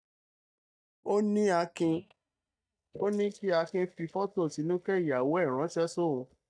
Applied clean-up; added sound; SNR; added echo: neural mask model DeepFilterNet 3.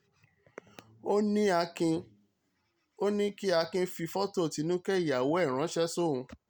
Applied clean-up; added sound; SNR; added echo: none; none; none; none.